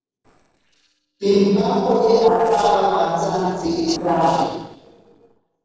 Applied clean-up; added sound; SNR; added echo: neural separator model SepFormer DNS4.